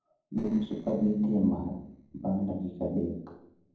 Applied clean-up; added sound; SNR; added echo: neural separator model SepFormer DNS4.